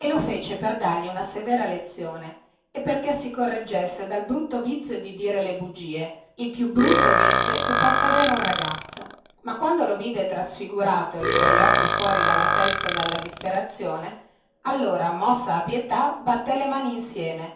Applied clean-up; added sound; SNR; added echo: none; Burping, eructation; -4 dB; reverberation time 0.6 s.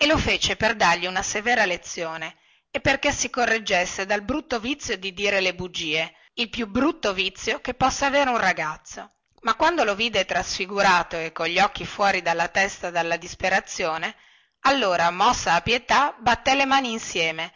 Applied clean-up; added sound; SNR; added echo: none; none; none; none.